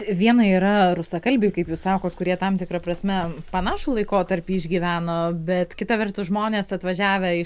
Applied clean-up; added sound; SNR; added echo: none; none; none; none.